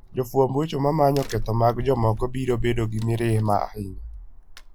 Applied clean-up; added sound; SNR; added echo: none; Crack; 10 dB; none.